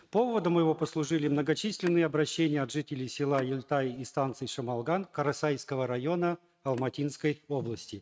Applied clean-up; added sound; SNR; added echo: neural mask model RNNoise.